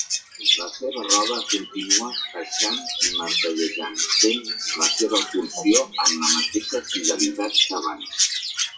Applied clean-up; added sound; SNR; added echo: classical method WPE with log-MMSE.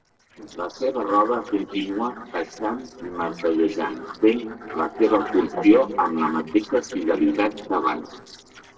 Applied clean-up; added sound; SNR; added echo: neural separator model SepFormer DNS4.